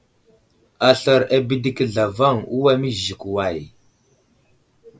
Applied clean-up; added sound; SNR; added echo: none; none; none; none.